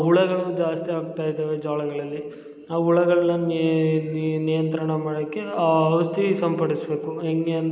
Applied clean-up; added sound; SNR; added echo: none; none; none; none.